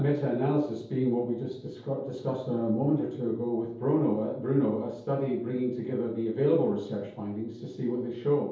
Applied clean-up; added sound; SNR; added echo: none; none; none; reverberation time 0.7 s.